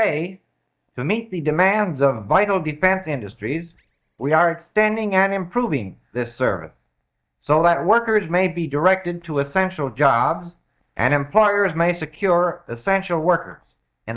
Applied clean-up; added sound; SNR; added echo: neural mask model DeepFilterNet 3.